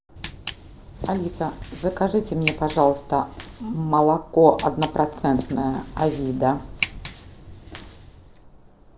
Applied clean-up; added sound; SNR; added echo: none; Walk, footsteps; 12 dB; none.